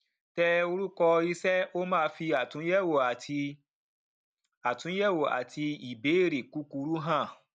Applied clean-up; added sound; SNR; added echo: none; none; none; none.